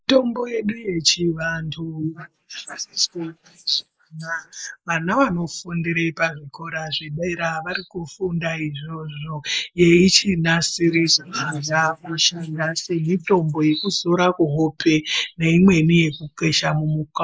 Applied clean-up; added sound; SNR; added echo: neural mask model Resemble Enhance denoiser.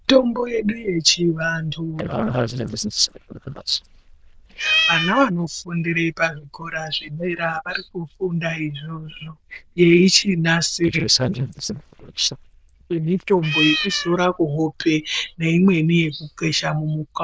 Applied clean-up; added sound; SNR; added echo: neural diffusion model UNIVERSE++.